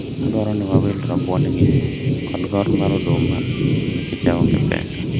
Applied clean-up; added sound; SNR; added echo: none; Thunder; -4 dB; none.